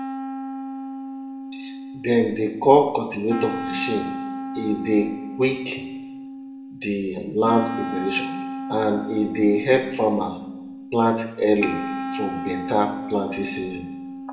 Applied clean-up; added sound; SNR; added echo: none; Wind instrument, woodwind instrument; 8 dB; reverberation time 0.8 s.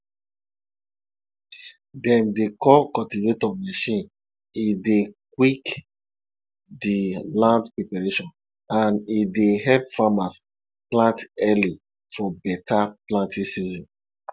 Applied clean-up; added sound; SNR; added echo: none; none; none; none.